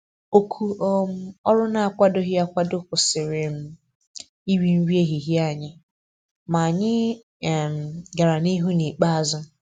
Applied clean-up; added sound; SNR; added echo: none; none; none; none.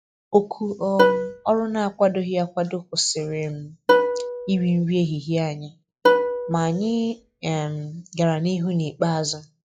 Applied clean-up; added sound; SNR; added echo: classical method log-MMSE.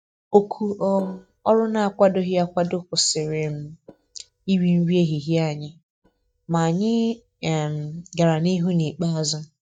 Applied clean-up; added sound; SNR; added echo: neural mask model DeepFilterNet 3.